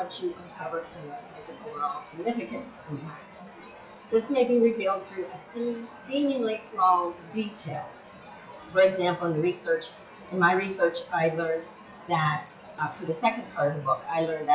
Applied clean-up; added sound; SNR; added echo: classical method WPE with log-MMSE.